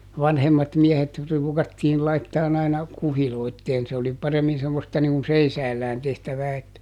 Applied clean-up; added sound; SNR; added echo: none; none; none; none.